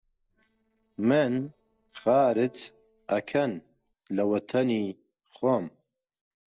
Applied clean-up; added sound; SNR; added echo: neural separator model SepFormer DNS4.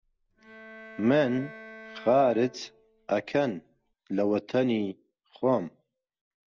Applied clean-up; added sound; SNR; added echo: none; Bowed string instrument; 19 dB; none.